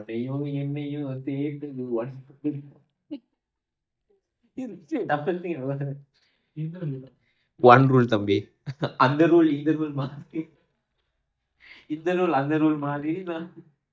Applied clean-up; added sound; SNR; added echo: neural mask model DeepFilterNet 3.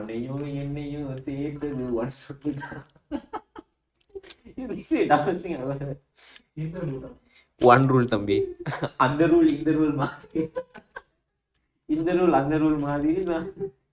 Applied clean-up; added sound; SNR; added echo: neural mask model RNNoise.